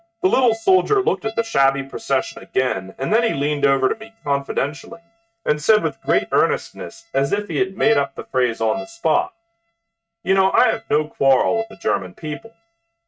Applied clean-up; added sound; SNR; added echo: neural mask model RNNoise.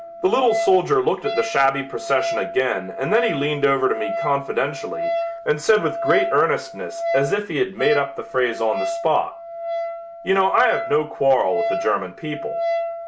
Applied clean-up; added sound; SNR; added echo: none; Wind instrument, woodwind instrument; 6 dB; none.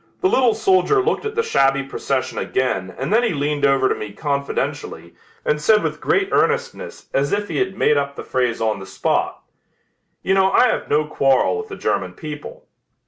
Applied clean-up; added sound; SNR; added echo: none; none; none; none.